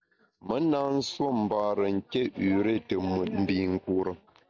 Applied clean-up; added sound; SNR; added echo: none; none; none; none.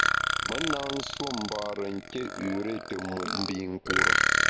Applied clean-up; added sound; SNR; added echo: none; Burping, eructation; -5 dB; none.